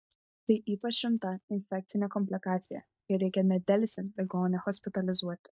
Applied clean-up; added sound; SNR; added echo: neural mask model DeepFilterNet 3.